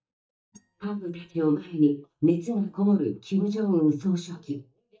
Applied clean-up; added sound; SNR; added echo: neural mask model DeepFilterNet 3.